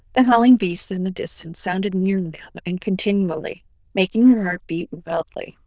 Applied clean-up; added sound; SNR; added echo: neural diffusion model UNIVERSE++.